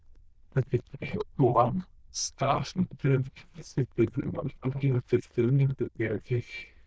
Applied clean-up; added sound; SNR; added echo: neural diffusion model UNIVERSE++.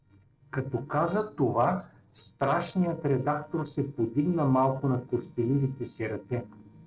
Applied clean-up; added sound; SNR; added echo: neural separator model SepFormer DNS4.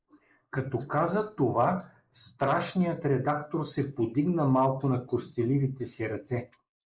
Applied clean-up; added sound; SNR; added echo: neural mask model Resemble Enhance denoiser.